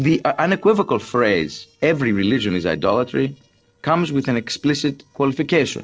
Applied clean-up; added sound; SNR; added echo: neural separator model SepFormer DNS4.